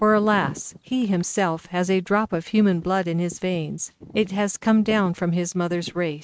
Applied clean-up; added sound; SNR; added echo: neural mask model RNNoise.